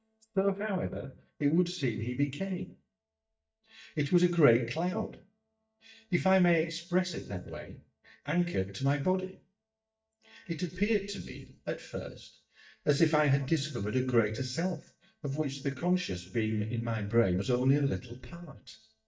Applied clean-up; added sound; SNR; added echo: neural mask model DeepFilterNet 3.